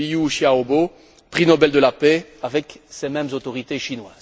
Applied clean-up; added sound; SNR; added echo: none; none; none; none.